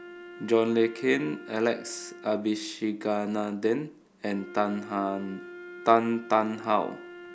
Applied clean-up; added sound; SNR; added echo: none; Wind instrument, woodwind instrument; 17 dB; none.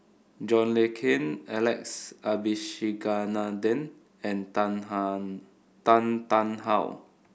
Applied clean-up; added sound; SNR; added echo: none; none; none; none.